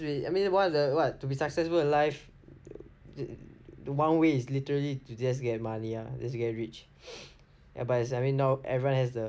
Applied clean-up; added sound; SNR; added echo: none; none; none; none.